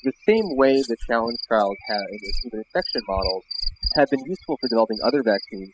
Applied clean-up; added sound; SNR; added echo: classical method spectral subtraction.